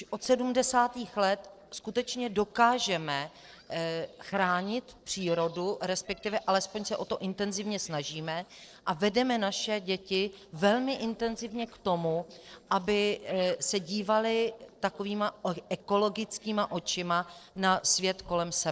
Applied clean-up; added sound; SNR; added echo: neural separator model SepFormer DNS4.